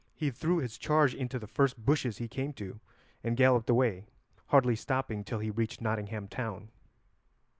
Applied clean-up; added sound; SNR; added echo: none; none; none; none.